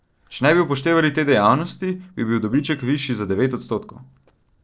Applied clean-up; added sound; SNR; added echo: neural separator model SepFormer DNS4.